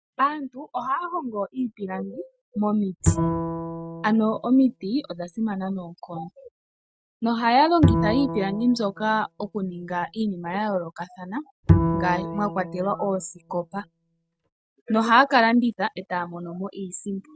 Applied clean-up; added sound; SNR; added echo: neural mask model RNNoise.